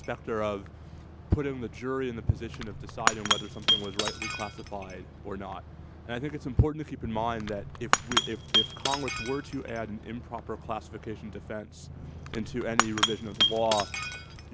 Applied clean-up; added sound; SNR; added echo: none; Shatter / Crushing; 0 dB; none.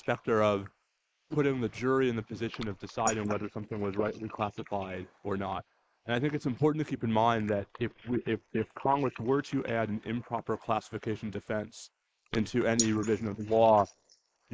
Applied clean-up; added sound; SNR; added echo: neural mask model Resemble Enhance denoiser.